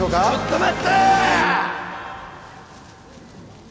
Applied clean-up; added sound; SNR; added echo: none; none; none; none.